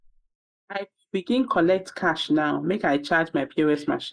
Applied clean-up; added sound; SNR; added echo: neural mask model Resemble Enhance denoiser.